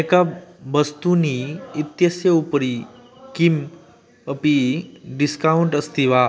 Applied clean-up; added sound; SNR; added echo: none; none; none; none.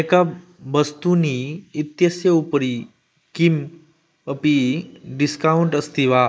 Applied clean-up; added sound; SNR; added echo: neural mask model Resemble Enhance denoiser.